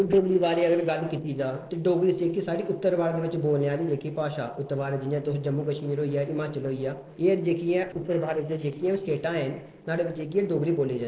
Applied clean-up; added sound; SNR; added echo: neural separator model SepFormer DNS4.